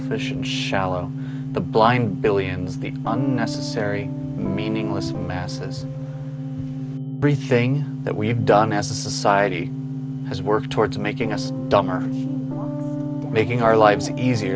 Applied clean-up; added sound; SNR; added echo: none; none; none; none.